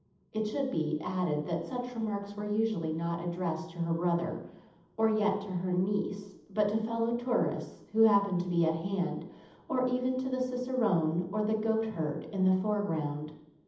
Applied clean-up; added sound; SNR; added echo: none; none; none; reverberation time 0.8 s.